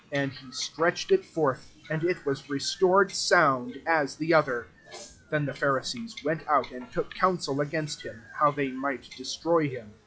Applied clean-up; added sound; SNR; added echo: classical method log-MMSE.